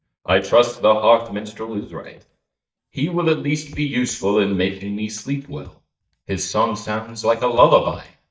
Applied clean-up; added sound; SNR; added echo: neural mask model DeepFilterNet 3.